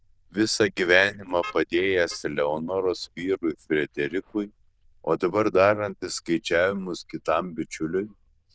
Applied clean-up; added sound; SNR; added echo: neural diffusion model UNIVERSE++.